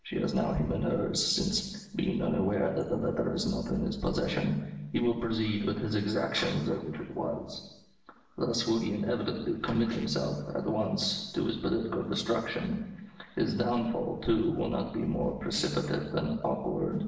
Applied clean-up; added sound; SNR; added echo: none; Guitar; 18 dB; reverberation time 0.9 s.